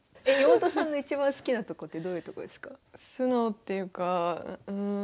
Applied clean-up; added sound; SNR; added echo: none; none; none; none.